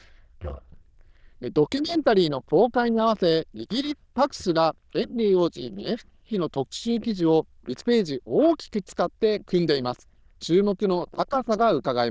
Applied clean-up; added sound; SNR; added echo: neural diffusion model UNIVERSE++.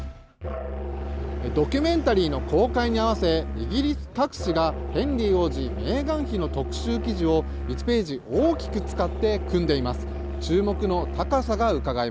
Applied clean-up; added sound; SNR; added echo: none; Musical instrument; 5 dB; none.